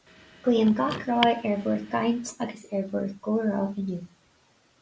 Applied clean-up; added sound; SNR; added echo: none; Car; 11 dB; none.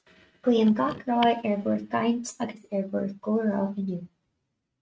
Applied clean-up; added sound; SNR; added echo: neural mask model RNNoise.